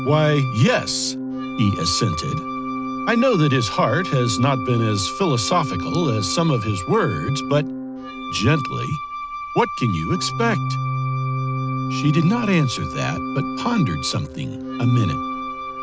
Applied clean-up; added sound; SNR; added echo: none; Wind instrument, woodwind instrument + Organ; 6 dB; none.